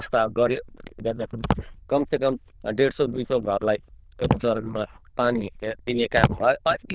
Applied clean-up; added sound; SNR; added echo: neural diffusion model UNIVERSE++.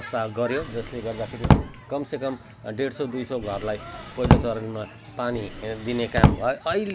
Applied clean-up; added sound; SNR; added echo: none; Drawer open or close; -5 dB; none.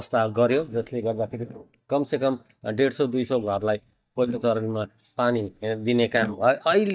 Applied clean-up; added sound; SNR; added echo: neural mask model DeepFilterNet 3.